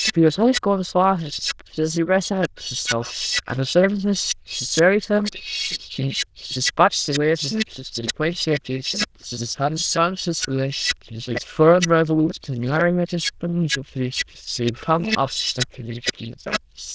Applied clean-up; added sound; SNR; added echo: neural diffusion model UNIVERSE++.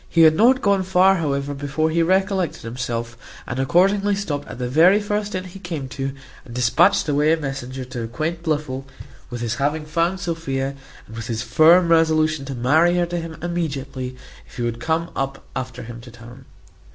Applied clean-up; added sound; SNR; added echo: none; none; none; none.